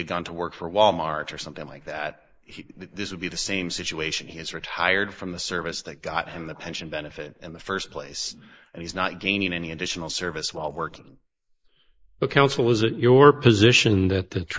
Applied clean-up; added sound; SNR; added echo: neural mask model Resemble Enhance denoiser.